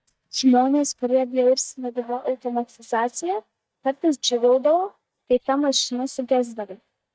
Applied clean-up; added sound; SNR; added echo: neural mask model DeepFilterNet 3.